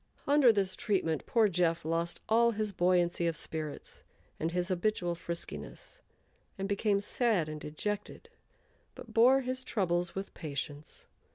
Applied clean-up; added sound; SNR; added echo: none; none; none; none.